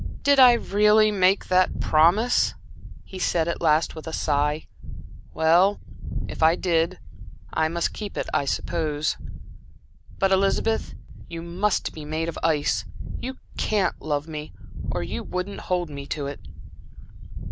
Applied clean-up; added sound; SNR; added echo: none; Wind; 7 dB; none.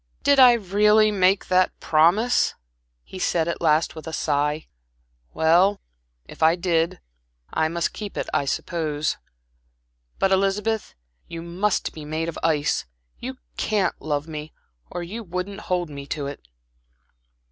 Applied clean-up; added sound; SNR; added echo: none; none; none; none.